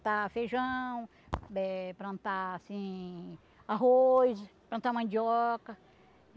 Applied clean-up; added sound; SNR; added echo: none; none; none; none.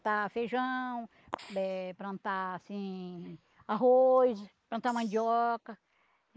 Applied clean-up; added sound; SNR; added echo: neural mask model Resemble Enhance denoiser.